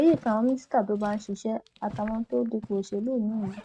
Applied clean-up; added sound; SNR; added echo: neural mask model RNNoise.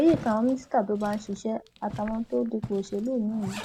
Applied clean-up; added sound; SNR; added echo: none; Zipper (clothing); 14 dB; none.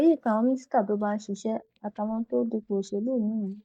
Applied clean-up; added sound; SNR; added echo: neural mask model DeepFilterNet 3.